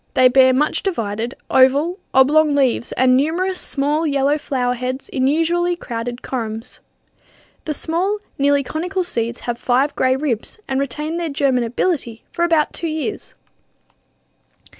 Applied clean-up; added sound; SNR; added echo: none; none; none; none.